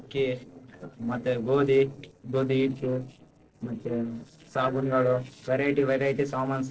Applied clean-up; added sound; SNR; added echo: neural separator model SepFormer DNS4.